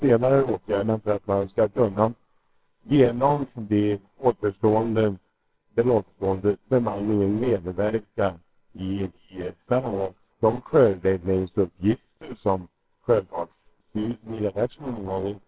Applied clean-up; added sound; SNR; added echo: neural separator model SepFormer WHAMR!.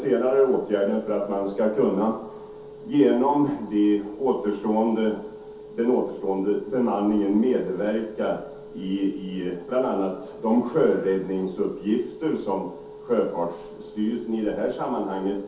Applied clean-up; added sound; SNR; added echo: none; Telephone; 18 dB; reverberation time 0.5 s.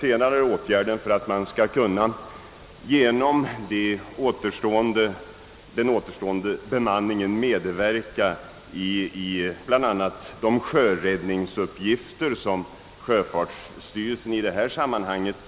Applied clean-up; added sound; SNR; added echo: none; none; none; none.